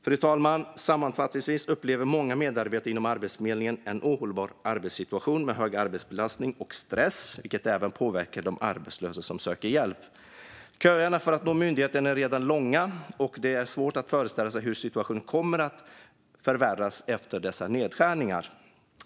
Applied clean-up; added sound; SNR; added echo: none; none; none; none.